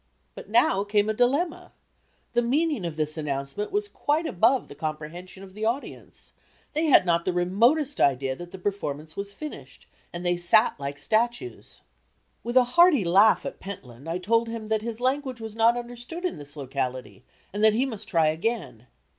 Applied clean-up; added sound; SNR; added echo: none; none; none; none.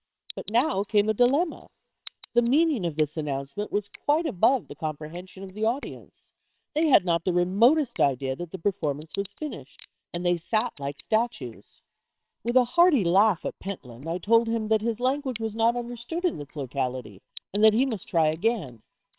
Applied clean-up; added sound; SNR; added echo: neural separator model SepFormer WHAMR!.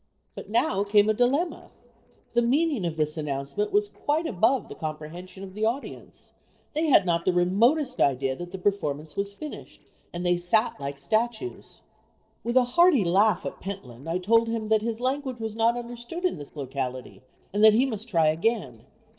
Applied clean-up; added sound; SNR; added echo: neural separator model SepFormer DNS4.